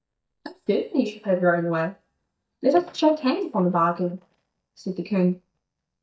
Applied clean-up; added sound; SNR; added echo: neural mask model DeepFilterNet 3.